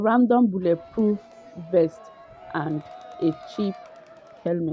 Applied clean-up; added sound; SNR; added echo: none; Crowd; 19 dB; none.